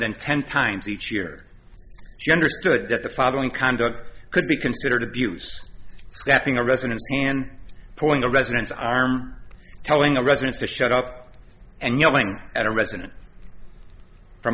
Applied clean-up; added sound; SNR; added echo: none; none; none; none.